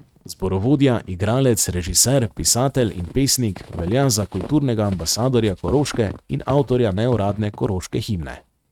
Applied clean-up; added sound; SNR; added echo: neural mask model RNNoise.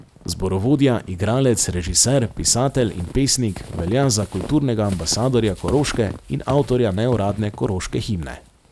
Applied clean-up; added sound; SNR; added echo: none; Squeak / Walk, footsteps; 16 dB; none.